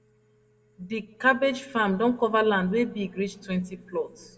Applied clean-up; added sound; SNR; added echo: none; none; none; reverberation time 1.0 s.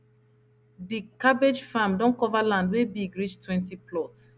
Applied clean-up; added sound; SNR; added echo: none; none; none; none.